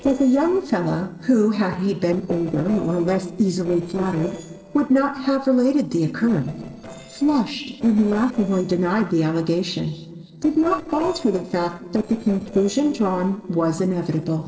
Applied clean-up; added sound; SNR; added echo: neural separator model SepFormer DNS4.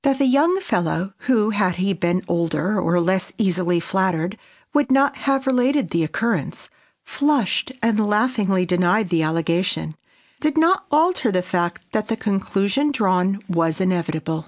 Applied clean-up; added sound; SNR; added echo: none; none; none; none.